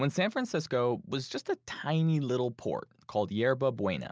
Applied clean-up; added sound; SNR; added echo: none; none; none; none.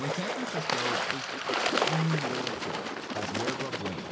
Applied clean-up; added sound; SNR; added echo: none; Water / Bird; -4 dB; reverberation time 2.7 s.